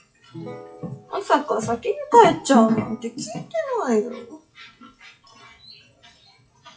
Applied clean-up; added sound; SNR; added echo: classical method WPE with log-MMSE.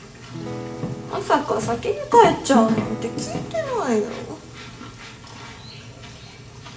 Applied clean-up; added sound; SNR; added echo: none; Acoustic guitar / Strum; 13 dB; reverberation time 0.6 s.